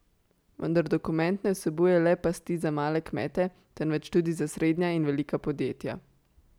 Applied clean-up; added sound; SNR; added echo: none; none; none; none.